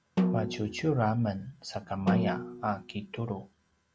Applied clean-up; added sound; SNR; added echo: none; Snare drum; 2 dB; none.